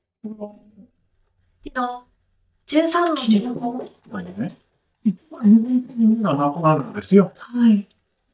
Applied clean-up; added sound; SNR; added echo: neural mask model DeepFilterNet 3.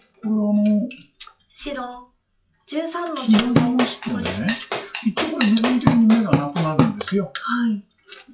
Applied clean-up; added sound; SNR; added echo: classical method WPE with log-MMSE.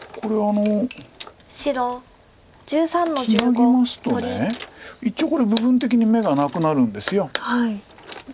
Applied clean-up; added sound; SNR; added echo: none; none; none; none.